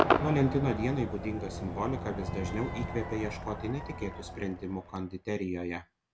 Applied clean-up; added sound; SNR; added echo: none; Crowd / Cheering / Fireworks; 2 dB; none.